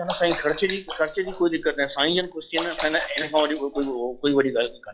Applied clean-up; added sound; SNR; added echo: classical method log-MMSE.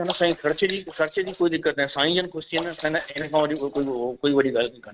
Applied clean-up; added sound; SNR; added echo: neural mask model RNNoise.